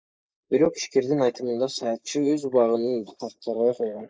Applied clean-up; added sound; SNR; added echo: neural mask model Resemble Enhance denoiser.